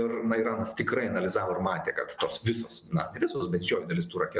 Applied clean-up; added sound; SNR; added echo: none; none; none; none.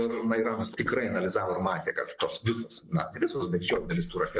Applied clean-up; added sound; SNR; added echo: neural mask model Resemble Enhance denoiser.